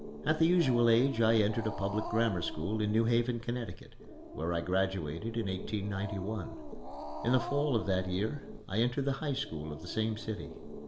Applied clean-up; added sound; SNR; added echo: none; Growling; 10 dB; reverberation time 2.0 s.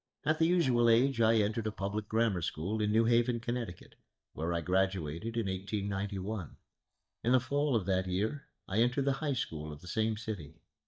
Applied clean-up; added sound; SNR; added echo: neural mask model DeepFilterNet 3.